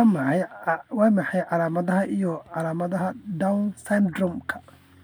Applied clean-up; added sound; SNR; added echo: none; none; none; none.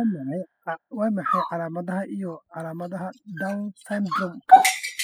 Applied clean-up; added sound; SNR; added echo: classical method spectral subtraction.